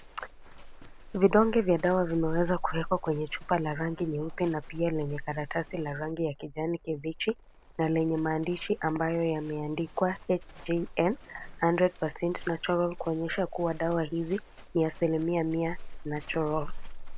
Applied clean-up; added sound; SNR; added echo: none; Livestock, farm animals, working animals; 11 dB; none.